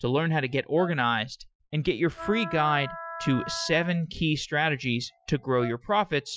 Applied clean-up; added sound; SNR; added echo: classical method Wiener filter.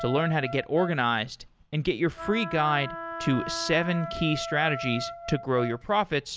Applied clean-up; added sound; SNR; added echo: none; Wind instrument, woodwind instrument; 10 dB; none.